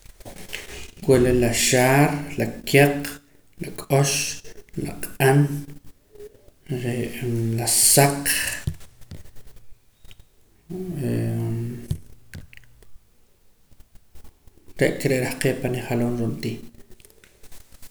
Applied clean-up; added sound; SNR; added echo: none; Raindrop / Drip; 12 dB; none.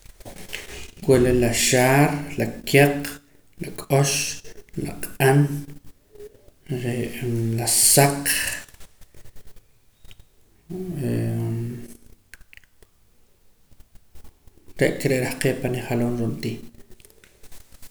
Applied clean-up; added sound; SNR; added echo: none; none; none; none.